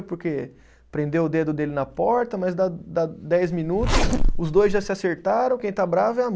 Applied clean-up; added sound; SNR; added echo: none; Zipper (clothing); -3 dB; none.